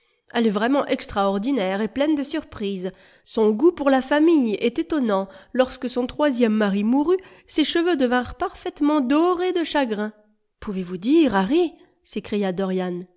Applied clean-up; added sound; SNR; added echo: none; none; none; none.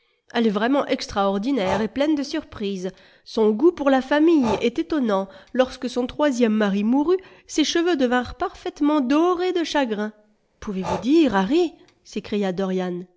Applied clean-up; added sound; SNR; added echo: none; Breathing; 16 dB; none.